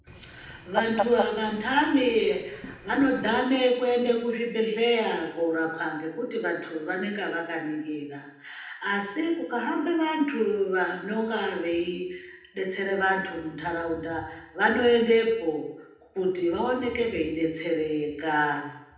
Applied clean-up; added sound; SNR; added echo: none; Fowl; 8 dB; reverberation time 0.8 s.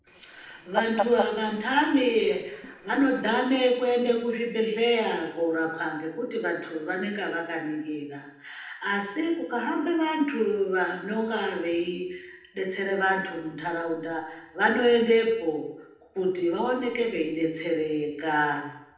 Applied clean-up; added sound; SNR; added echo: neural separator model SepFormer DNS4.